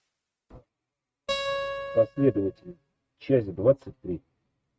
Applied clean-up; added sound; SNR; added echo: neural mask model RNNoise.